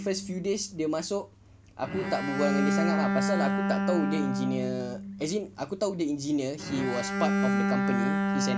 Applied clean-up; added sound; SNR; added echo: none; Bowed string instrument; -1 dB; none.